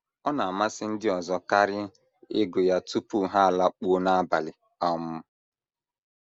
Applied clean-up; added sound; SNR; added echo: none; none; none; none.